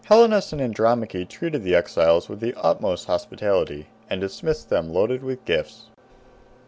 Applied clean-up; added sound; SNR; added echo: none; none; none; none.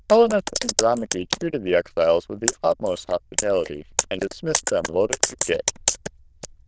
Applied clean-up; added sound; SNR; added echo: neural diffusion model UNIVERSE++.